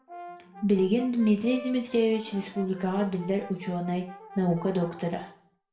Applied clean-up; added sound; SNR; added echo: none; Brass instrument; 18 dB; reverberation time 0.4 s.